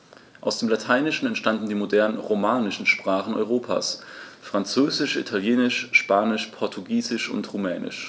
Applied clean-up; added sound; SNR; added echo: none; none; none; none.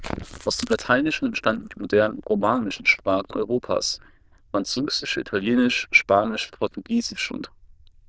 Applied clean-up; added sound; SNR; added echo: neural diffusion model UNIVERSE++.